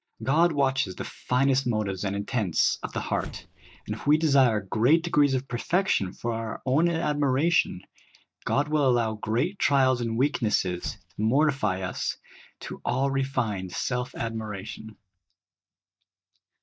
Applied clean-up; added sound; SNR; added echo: neural mask model DeepFilterNet 3.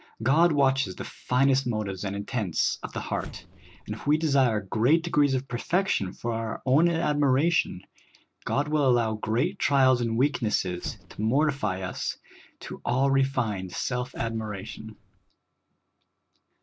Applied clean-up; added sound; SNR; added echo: none; Explosion; 20 dB; none.